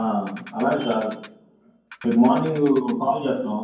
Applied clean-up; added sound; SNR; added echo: none; Ratchet, pawl; 19 dB; reverberation time 0.9 s.